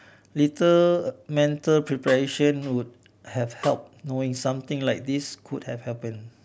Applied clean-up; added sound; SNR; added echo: none; Snare drum; 19 dB; none.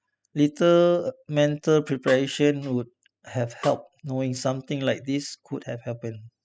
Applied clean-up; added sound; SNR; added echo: classical method spectral subtraction.